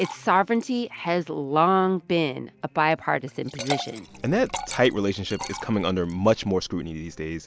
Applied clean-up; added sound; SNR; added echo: none; Liquid; 15 dB; none.